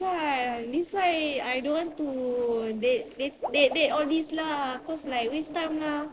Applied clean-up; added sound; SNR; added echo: neural separator model SepFormer DNS4.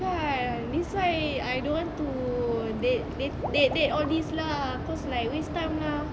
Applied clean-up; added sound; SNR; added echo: none; Liquid; 14 dB; none.